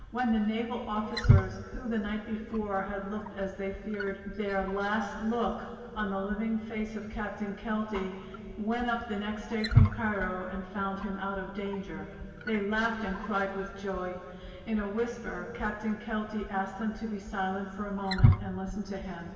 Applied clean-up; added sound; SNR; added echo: none; Wild animals; 1 dB; reverberation time 2.6 s.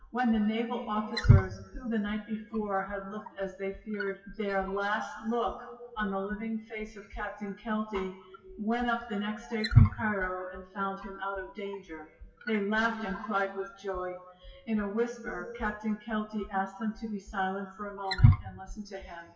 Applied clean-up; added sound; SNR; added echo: classical method WPE with log-MMSE.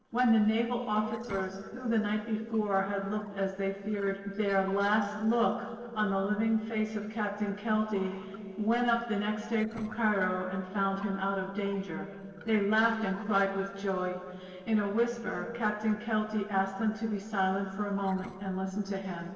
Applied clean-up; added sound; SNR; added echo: neural separator model SepFormer DNS4.